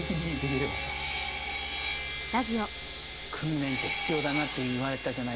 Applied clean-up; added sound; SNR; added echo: none; Sawing; 0 dB; none.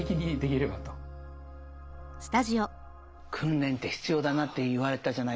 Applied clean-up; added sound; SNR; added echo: none; none; none; none.